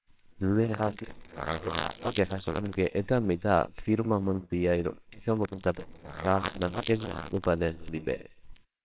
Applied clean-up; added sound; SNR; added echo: neural separator model SepFormer WHAMR!.